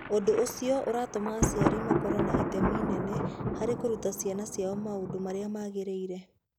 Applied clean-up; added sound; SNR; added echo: none; Thunder; 1 dB; none.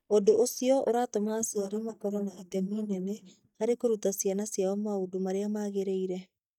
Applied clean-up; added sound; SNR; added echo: neural mask model DeepFilterNet 3.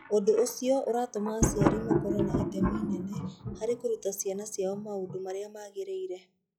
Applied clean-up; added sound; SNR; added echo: classical method log-MMSE.